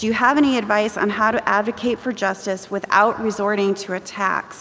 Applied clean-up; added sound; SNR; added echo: none; none; none; none.